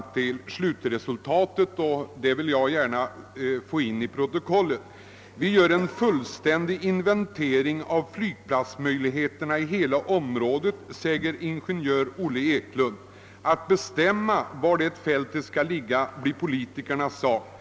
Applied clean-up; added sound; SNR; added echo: none; none; none; none.